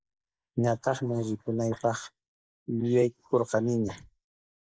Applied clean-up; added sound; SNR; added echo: neural mask model Resemble Enhance denoiser.